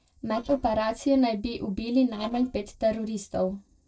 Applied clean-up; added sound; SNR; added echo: neural separator model SepFormer DNS4.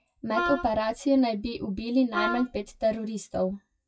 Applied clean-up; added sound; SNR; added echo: classical method WPE with log-MMSE.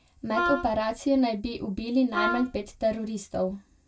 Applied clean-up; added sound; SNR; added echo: none; Wind instrument, woodwind instrument; 4 dB; reverberation time 0.1 s.